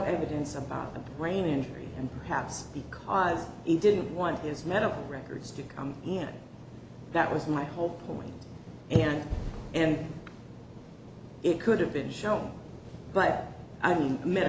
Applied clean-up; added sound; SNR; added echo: none; none; none; none.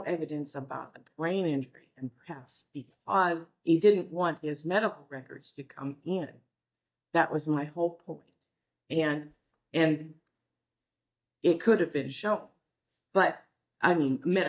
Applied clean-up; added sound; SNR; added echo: neural mask model DeepFilterNet 3.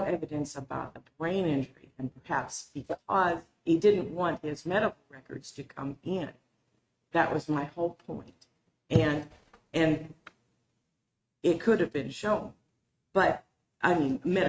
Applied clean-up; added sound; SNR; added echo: neural mask model RNNoise.